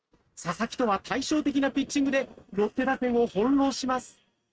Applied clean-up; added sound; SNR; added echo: neural mask model RNNoise.